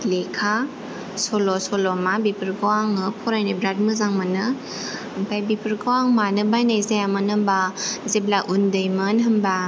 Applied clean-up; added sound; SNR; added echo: none; none; none; none.